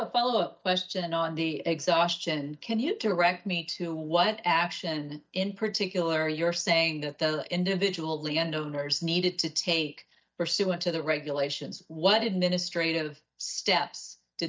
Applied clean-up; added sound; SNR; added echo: neural mask model DeepFilterNet 3.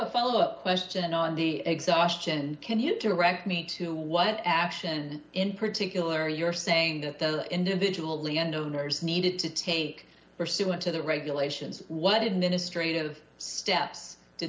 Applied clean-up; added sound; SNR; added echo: none; none; none; none.